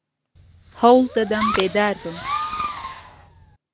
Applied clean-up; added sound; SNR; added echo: none; Fireworks; 7 dB; none.